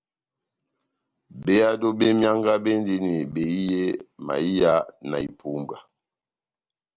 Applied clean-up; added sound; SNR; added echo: none; none; none; none.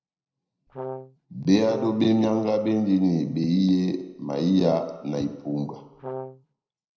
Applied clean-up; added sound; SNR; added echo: none; Brass instrument; 12 dB; reverberation time 0.7 s.